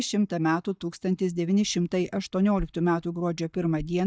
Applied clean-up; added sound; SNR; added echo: neural mask model DeepFilterNet 3.